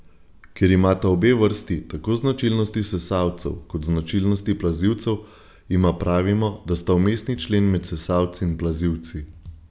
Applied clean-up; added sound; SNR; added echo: none; none; none; none.